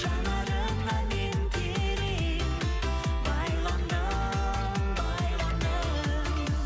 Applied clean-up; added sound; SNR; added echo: none; none; none; none.